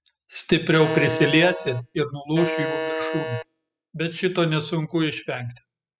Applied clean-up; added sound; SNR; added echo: classical method spectral subtraction.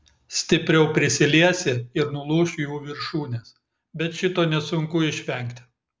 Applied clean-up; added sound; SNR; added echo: none; none; none; none.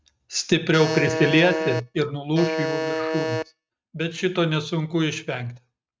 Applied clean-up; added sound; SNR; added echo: neural mask model RNNoise.